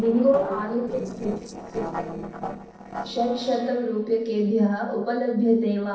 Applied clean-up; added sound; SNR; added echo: neural separator model SepFormer DNS4.